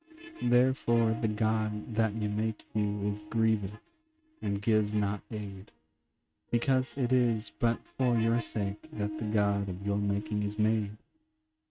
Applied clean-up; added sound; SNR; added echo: neural mask model RNNoise.